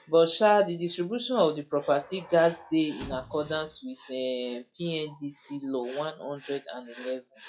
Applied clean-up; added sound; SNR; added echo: classical method log-MMSE.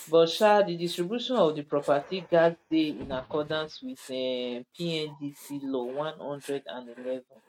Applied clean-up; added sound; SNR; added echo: neural mask model RNNoise.